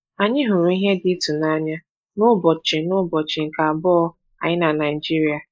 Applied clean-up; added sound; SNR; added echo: neural mask model Resemble Enhance denoiser.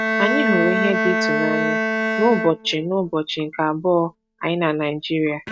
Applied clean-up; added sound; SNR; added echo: neural mask model RNNoise.